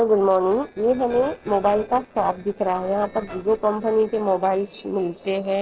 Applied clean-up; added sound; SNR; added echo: neural separator model SepFormer DNS4.